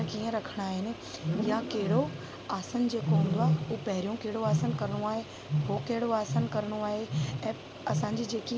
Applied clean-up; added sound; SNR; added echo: none; Wild animals; 1 dB; none.